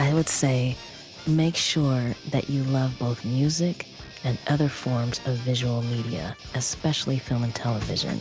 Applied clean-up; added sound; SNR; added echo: none; Guitar; 20 dB; none.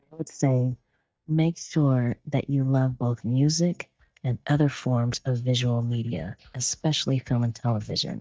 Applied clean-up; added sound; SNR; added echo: neural mask model DeepFilterNet 3.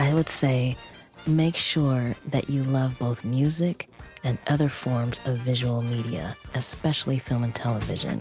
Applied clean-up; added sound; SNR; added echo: none; none; none; none.